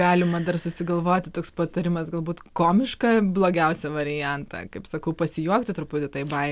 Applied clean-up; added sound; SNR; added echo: none; none; none; none.